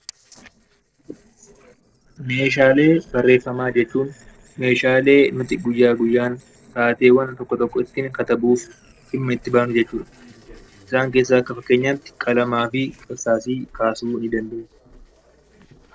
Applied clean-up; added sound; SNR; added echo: neural separator model SepFormer DNS4.